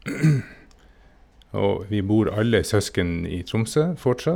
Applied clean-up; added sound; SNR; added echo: none; none; none; none.